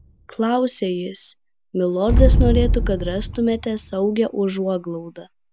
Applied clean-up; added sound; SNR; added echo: none; Explosion; 1 dB; none.